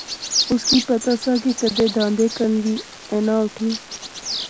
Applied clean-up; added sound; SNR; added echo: none; Bird vocalization, bird call, bird song; 7 dB; none.